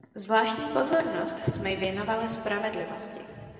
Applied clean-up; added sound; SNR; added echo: none; none; none; reverberation time 2.3 s.